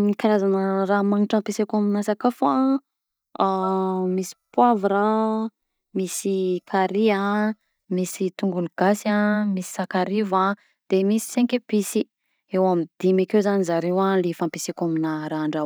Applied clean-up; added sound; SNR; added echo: neural mask model DeepFilterNet 3.